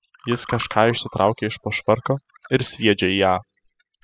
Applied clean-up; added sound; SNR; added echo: classical method spectral subtraction.